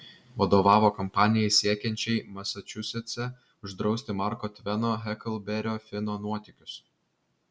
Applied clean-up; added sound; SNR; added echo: none; none; none; none.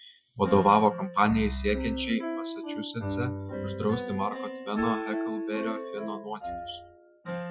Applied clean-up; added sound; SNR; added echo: classical method Wiener filter.